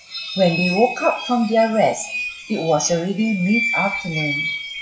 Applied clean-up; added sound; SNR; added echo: classical method WPE with log-MMSE.